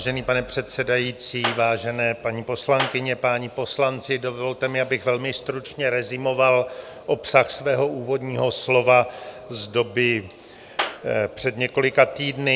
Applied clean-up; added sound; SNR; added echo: none; Clapping; 9 dB; none.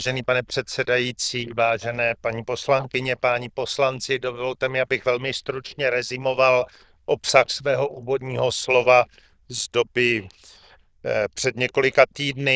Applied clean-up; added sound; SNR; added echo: neural diffusion model UNIVERSE++.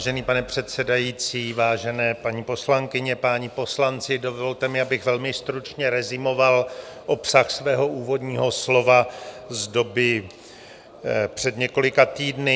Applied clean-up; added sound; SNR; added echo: none; none; none; none.